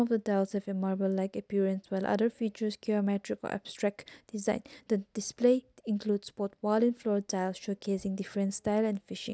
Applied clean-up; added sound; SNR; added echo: none; none; none; none.